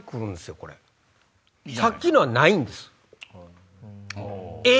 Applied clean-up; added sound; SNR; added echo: none; none; none; none.